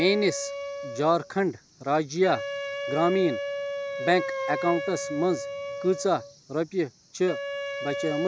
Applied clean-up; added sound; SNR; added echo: none; Wind instrument, woodwind instrument; 6 dB; none.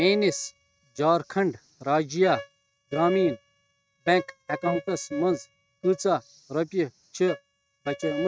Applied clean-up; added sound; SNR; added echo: neural mask model RNNoise.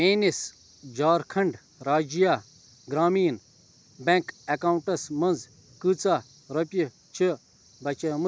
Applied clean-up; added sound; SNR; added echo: none; none; none; none.